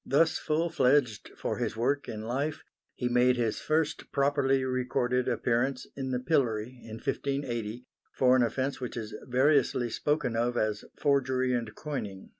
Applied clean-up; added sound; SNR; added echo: none; none; none; none.